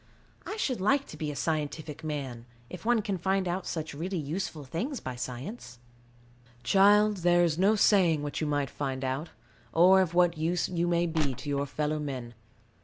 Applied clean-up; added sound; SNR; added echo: none; Crushing; 1 dB; none.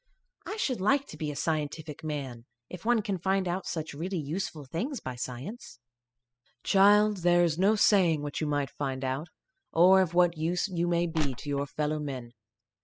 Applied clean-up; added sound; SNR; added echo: classical method spectral subtraction.